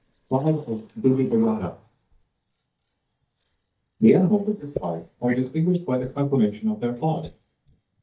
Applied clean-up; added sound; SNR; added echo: neural mask model DeepFilterNet 3.